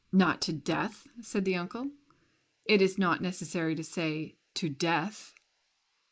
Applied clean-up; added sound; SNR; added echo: neural mask model Resemble Enhance denoiser.